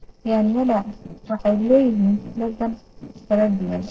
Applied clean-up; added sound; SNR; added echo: neural separator model SepFormer DNS4.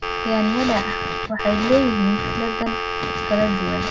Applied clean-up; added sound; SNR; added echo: none; Telephone; 3 dB; reverberation time 0.4 s.